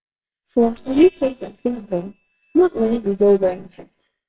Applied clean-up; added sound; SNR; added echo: neural separator model SepFormer WHAMR!.